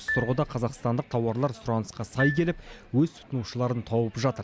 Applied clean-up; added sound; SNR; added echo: none; Marimba, xylophone; 11 dB; none.